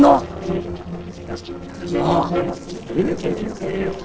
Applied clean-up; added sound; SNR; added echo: neural separator model SepFormer DNS4.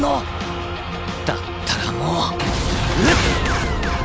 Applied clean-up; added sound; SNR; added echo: none; none; none; none.